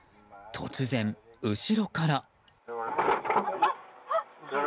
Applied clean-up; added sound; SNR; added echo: none; none; none; none.